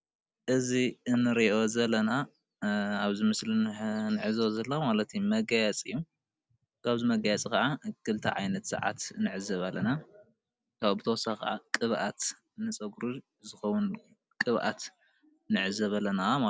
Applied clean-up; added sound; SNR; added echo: none; none; none; none.